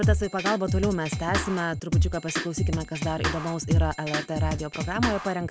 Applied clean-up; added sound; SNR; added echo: none; Drum kit; -1 dB; none.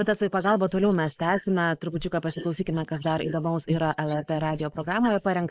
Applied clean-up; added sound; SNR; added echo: neural mask model Resemble Enhance denoiser.